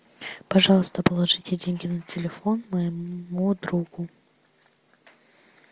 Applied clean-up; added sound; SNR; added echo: none; none; none; none.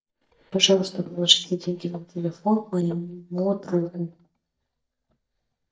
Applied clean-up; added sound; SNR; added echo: neural mask model DeepFilterNet 3.